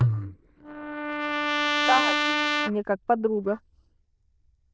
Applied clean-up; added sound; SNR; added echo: neural diffusion model UNIVERSE++.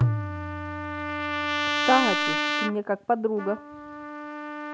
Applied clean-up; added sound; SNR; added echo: none; Tabla + Trumpet; -1 dB; none.